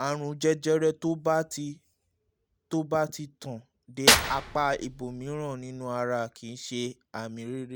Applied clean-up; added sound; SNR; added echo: none; Clapping / Drum kit; -2 dB; none.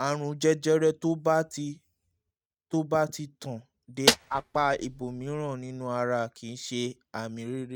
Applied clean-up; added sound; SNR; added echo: neural mask model RNNoise.